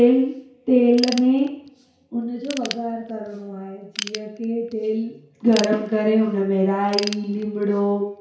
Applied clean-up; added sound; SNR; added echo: none; Ratchet, pawl / Tools; 15 dB; reverberation time 0.6 s.